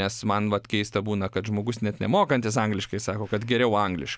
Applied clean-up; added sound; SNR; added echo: none; none; none; none.